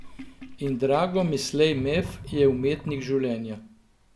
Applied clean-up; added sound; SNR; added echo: none; Sink (filling or washing); 14 dB; none.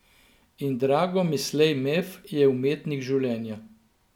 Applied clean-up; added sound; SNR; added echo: none; none; none; none.